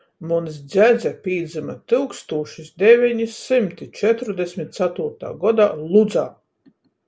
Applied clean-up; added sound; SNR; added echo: none; none; none; none.